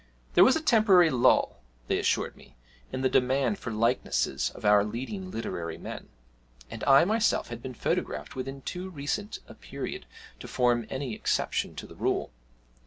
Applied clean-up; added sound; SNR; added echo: none; none; none; none.